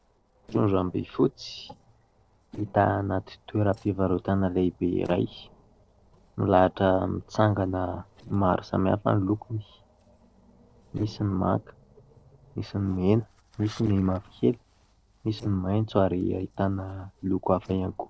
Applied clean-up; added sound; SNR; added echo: neural separator model SepFormer DNS4.